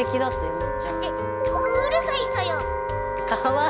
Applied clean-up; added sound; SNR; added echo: none; Wind instrument, woodwind instrument; 2 dB; none.